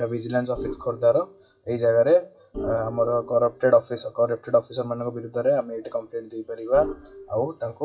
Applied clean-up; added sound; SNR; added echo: classical method WPE with log-MMSE.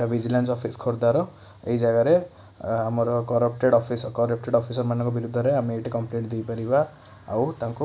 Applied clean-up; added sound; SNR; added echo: none; none; none; none.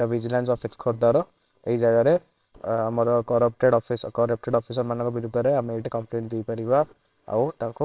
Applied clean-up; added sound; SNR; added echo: neural separator model SepFormer WHAMR!.